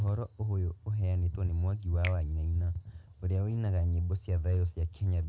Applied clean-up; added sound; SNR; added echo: none; Finger snapping; 20 dB; none.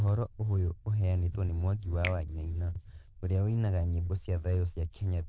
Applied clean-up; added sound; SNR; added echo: neural diffusion model UNIVERSE++.